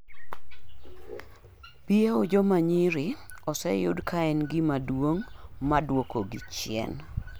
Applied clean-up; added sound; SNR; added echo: none; none; none; none.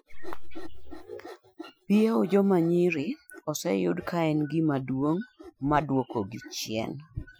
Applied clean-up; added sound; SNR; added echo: classical method Wiener filter.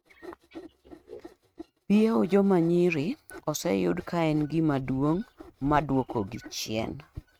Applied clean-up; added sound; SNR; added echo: neural mask model RNNoise.